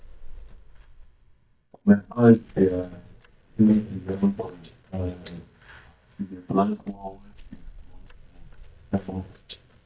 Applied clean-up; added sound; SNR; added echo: neural mask model DeepFilterNet 3.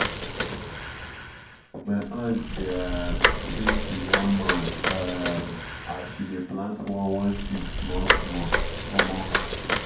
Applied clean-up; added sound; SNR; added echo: none; Bicycle; -3 dB; reverberation time 0.6 s.